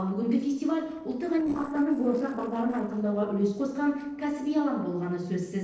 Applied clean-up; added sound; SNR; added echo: neural separator model SepFormer DNS4.